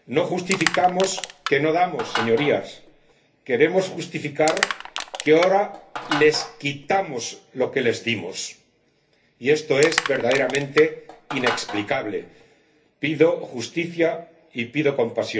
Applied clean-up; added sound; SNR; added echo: none; Crushing; 8 dB; reverberation time 0.3 s.